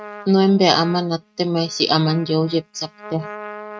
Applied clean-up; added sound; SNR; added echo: neural mask model RNNoise.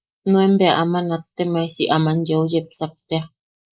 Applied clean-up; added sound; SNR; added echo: neural mask model Resemble Enhance denoiser.